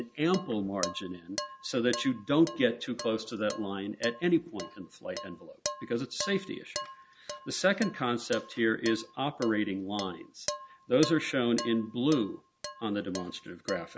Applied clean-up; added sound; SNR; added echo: none; Dishes, pots, and pans; 12 dB; none.